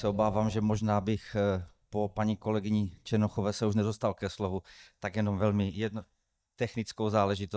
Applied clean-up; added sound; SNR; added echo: neural mask model DeepFilterNet 3.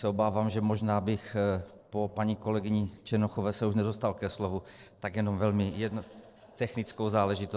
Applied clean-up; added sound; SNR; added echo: neural separator model SepFormer DNS4.